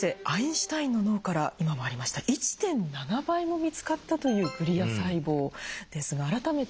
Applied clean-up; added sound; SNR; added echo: none; Alarm; 16 dB; none.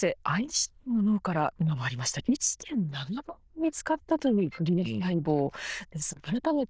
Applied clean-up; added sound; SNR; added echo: neural diffusion model UNIVERSE++.